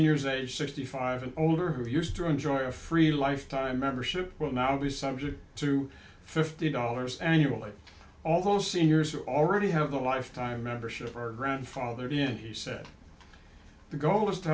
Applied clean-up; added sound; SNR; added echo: none; none; none; none.